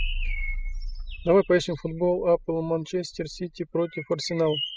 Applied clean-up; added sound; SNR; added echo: classical method spectral subtraction.